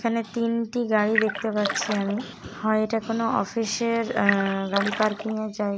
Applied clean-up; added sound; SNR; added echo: none; Splash, splatter; 5 dB; none.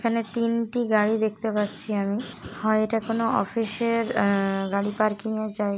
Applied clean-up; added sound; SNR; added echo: none; none; none; none.